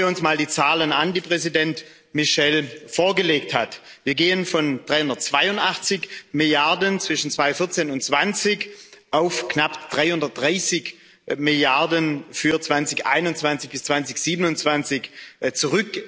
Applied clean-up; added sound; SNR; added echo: none; none; none; none.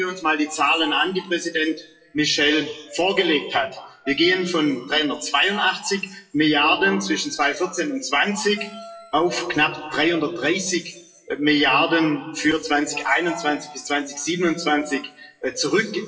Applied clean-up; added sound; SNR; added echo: classical method WPE with log-MMSE.